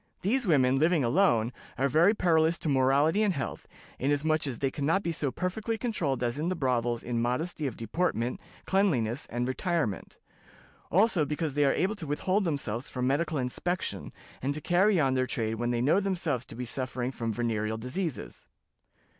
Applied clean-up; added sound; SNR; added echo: none; none; none; none.